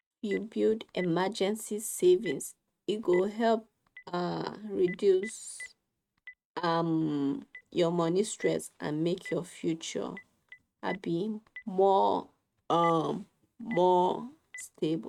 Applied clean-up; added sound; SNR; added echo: neural mask model RNNoise.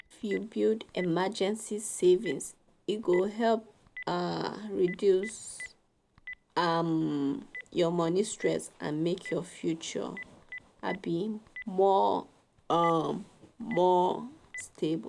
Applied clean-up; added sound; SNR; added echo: none; Telephone; 19 dB; none.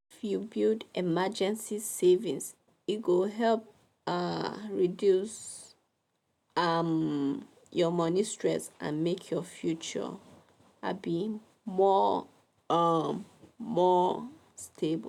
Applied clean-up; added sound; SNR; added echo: none; none; none; none.